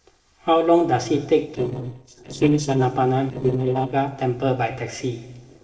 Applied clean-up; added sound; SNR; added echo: neural separator model SepFormer DNS4.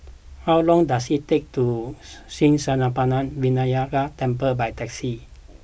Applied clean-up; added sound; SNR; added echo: none; none; none; none.